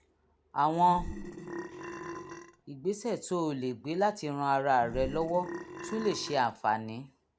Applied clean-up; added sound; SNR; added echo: none; Burping, eructation; 9 dB; none.